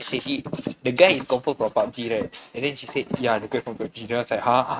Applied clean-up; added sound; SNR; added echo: neural mask model RNNoise.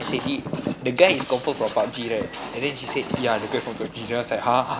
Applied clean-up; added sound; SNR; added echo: none; Walk, footsteps; 10 dB; none.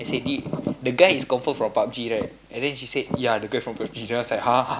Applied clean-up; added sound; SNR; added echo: none; none; none; none.